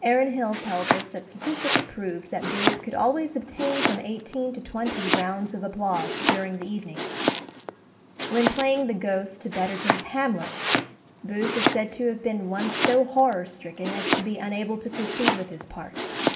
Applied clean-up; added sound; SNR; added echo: none; Domestic sounds, home sounds; 2 dB; reverberation time 1.6 s.